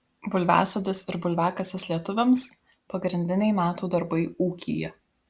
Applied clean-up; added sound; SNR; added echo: none; none; none; none.